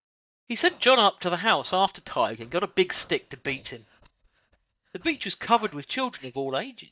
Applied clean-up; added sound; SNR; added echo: neural mask model DeepFilterNet 3.